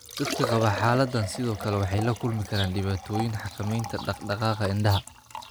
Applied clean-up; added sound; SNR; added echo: none; Liquid; 10 dB; none.